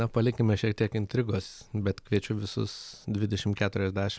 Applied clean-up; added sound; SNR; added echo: none; none; none; none.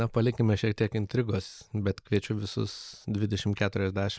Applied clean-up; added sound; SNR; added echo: neural mask model Resemble Enhance denoiser.